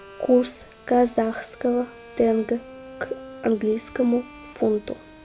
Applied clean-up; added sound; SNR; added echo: none; Bowed string instrument; 20 dB; none.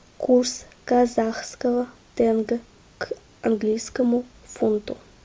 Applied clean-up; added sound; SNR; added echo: none; none; none; none.